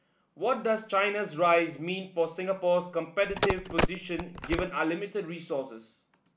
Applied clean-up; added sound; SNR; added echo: none; Telephone; 1 dB; none.